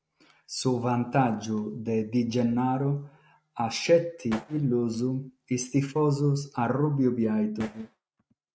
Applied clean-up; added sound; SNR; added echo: neural mask model RNNoise.